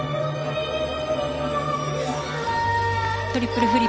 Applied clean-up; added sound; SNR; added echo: none; none; none; none.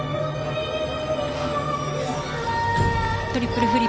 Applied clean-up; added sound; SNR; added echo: none; Sliding door; 8 dB; none.